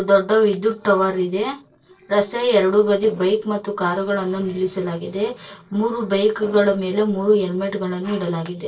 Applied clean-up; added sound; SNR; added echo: neural separator model SepFormer DNS4.